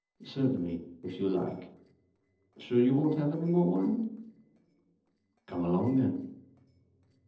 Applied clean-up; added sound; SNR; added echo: neural separator model SepFormer DNS4.